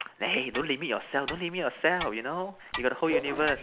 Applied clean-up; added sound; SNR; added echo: none; Clock; 13 dB; none.